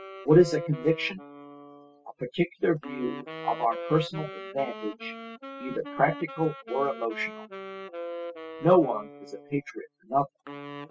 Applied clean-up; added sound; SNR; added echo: classical method spectral subtraction.